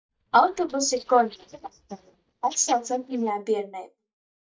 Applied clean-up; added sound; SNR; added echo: neural mask model DeepFilterNet 3.